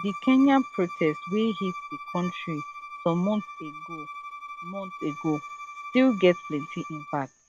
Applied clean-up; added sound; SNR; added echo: none; Bowed string instrument; 12 dB; none.